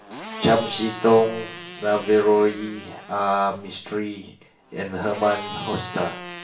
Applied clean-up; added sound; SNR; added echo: none; Motorcycle; 13 dB; reverberation time 0.3 s.